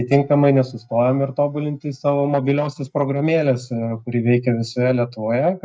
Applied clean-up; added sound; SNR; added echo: neural mask model DeepFilterNet 3.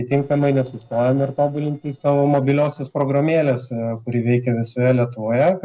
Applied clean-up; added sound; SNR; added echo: neural separator model SepFormer DNS4.